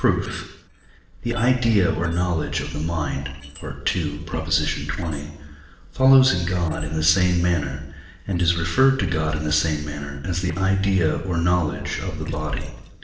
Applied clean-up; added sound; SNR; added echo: neural separator model SepFormer DNS4.